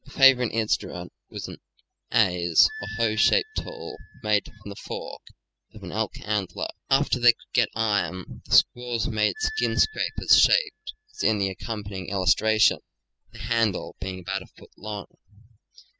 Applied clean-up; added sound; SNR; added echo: classical method spectral subtraction.